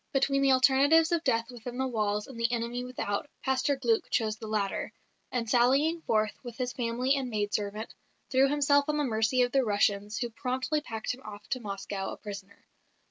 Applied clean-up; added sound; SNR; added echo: none; none; none; none.